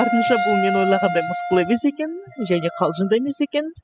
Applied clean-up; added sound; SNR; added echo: classical method spectral subtraction.